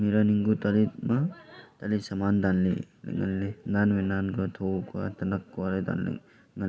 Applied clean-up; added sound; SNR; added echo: none; none; none; none.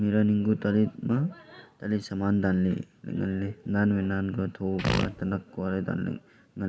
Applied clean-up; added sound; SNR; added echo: none; Fart; 1 dB; none.